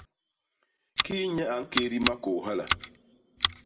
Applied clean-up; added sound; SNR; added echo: none; Scissors; 1 dB; reverberation time 0.8 s.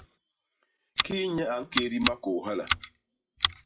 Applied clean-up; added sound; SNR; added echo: classical method WPE with log-MMSE.